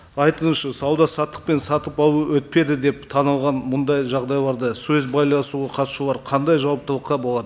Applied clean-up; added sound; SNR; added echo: none; none; none; none.